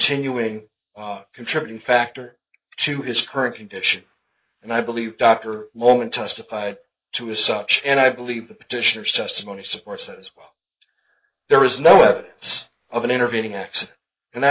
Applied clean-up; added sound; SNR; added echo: neural mask model Resemble Enhance denoiser.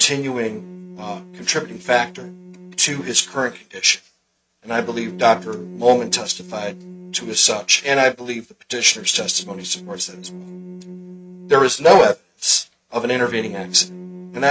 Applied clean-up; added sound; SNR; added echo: neural mask model RNNoise.